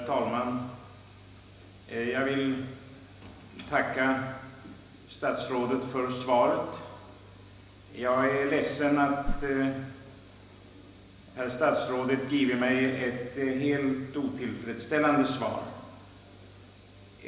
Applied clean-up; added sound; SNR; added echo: none; Whoosh, swoosh, swish; 1 dB; reverberation time 1.0 s.